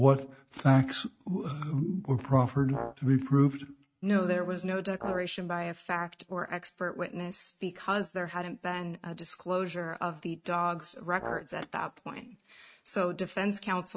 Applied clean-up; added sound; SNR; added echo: neural mask model RNNoise.